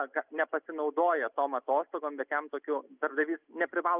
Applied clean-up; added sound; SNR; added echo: none; none; none; none.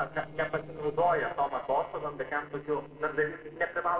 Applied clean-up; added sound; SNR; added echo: neural separator model SepFormer DNS4.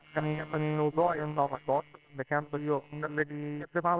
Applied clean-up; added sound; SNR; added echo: neural separator model SepFormer WHAMR!.